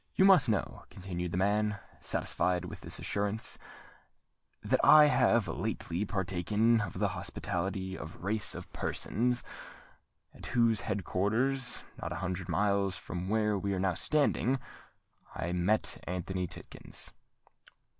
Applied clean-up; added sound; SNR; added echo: none; none; none; none.